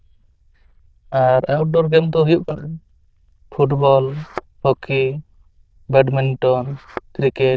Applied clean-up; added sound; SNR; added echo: neural diffusion model UNIVERSE++.